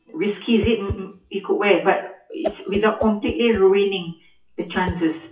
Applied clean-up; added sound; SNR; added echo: classical method WPE with log-MMSE.